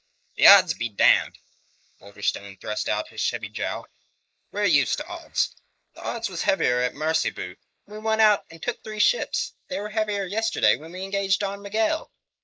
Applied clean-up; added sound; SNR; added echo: neural mask model Resemble Enhance denoiser.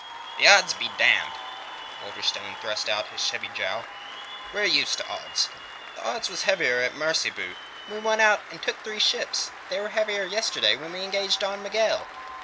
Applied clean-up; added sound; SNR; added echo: none; Applause / Cheering; 12 dB; none.